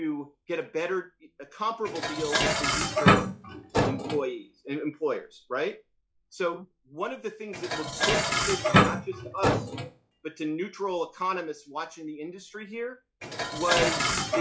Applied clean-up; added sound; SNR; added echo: classical method log-MMSE.